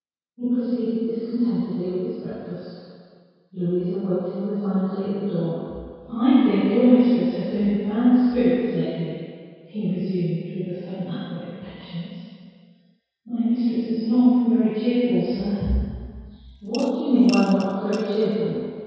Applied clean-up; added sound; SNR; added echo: none; Coin (dropping) / Glass; 18 dB; reverberation time 2.0 s.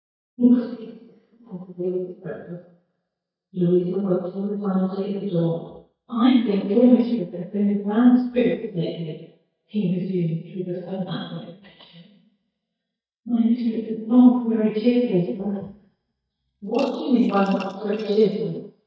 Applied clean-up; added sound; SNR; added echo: neural mask model DeepFilterNet 3.